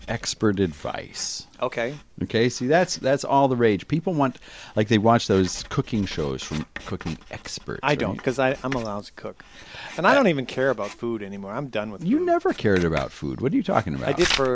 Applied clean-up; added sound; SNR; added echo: none; Writing; 15 dB; none.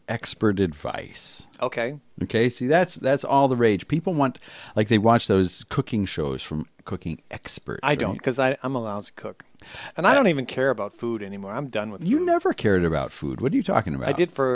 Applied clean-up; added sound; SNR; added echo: none; none; none; none.